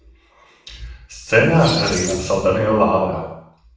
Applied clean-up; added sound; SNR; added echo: none; Squeak; 12 dB; reverberation time 0.7 s.